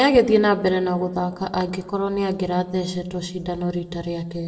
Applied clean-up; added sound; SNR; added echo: none; none; none; reverberation time 1.2 s.